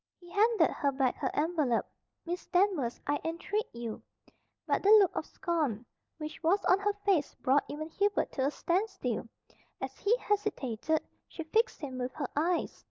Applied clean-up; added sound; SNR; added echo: none; none; none; none.